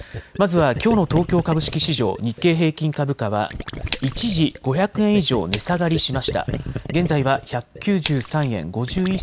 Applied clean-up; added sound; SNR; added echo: none; Splash, splatter + Gurgling; 10 dB; none.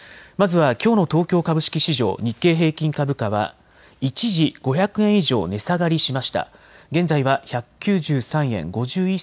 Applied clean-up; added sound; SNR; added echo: none; none; none; none.